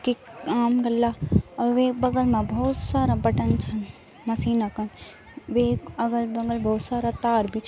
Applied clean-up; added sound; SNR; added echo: none; none; none; none.